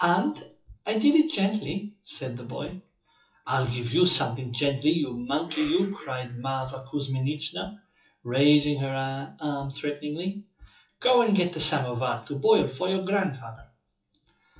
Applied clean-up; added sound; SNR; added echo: classical method WPE with log-MMSE.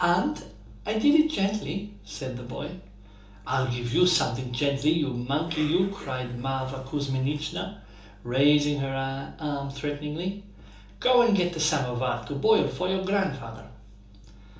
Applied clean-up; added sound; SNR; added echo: none; Cough; 19 dB; reverberation time 1.2 s.